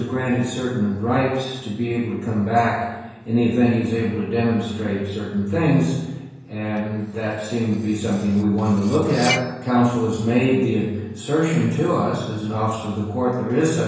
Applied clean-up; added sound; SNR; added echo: none; Cutlery, silverware; 13 dB; reverberation time 1.0 s.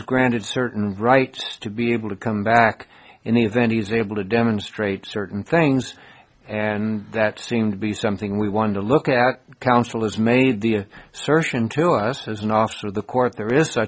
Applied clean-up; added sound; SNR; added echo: none; none; none; none.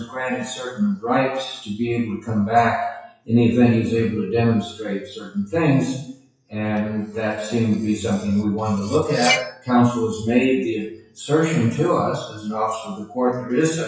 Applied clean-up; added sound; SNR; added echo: classical method WPE with log-MMSE.